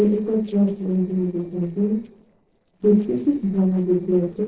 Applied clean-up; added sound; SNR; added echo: neural separator model SepFormer DNS4.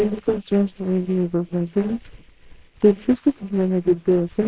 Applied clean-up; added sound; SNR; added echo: neural separator model SepFormer WHAMR!.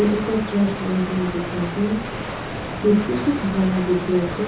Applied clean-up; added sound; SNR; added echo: none; Water; 8 dB; reverberation time 1.2 s.